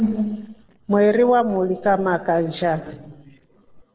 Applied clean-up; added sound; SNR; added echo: neural separator model SepFormer DNS4.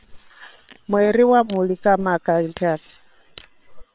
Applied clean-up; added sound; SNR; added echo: neural separator model SepFormer WHAM!.